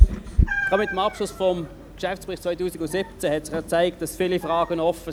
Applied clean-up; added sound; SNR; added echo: none; Meow; 0 dB; none.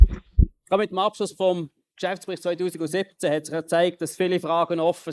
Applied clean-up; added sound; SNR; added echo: neural mask model Resemble Enhance denoiser.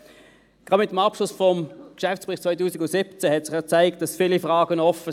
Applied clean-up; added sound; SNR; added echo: none; none; none; none.